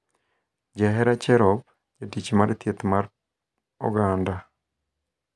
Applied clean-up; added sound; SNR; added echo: none; none; none; none.